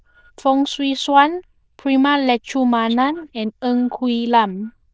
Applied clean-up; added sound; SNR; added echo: neural diffusion model UNIVERSE++.